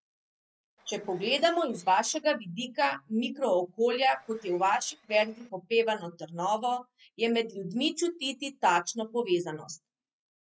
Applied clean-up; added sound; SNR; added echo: neural mask model RNNoise.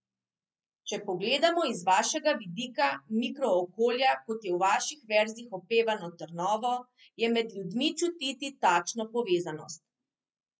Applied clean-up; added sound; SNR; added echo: none; none; none; none.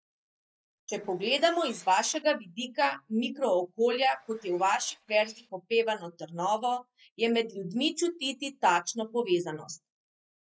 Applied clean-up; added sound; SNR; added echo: neural mask model DeepFilterNet 3.